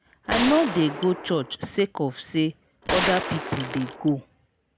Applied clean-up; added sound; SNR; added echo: none; Crackle + Gunshot, gunfire; 3 dB; none.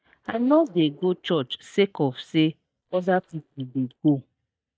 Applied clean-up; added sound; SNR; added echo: neural mask model DeepFilterNet 3.